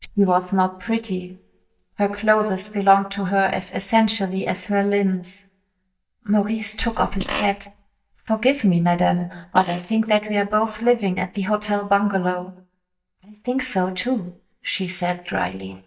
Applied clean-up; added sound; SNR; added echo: neural mask model DeepFilterNet 3.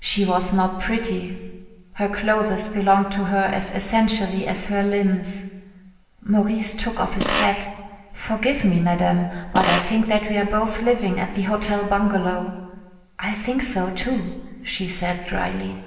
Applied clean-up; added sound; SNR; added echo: none; Fart; 5 dB; reverberation time 1.4 s.